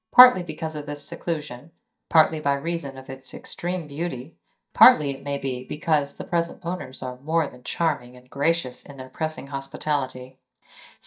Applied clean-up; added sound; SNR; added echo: neural mask model DeepFilterNet 3.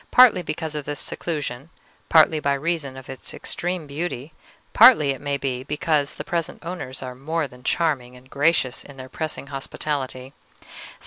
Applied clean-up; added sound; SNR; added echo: none; none; none; none.